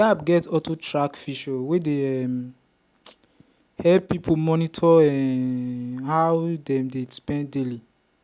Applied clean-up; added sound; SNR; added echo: none; none; none; none.